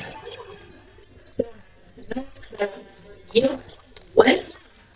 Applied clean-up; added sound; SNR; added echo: neural mask model DeepFilterNet 3.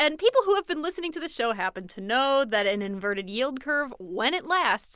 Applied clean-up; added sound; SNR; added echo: none; none; none; none.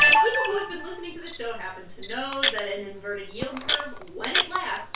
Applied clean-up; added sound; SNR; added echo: none; Camera; -5 dB; reverberation time 0.3 s.